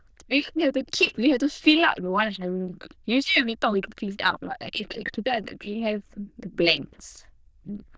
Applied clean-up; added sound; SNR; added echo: neural diffusion model UNIVERSE++.